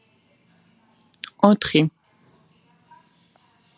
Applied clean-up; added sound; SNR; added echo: none; none; none; none.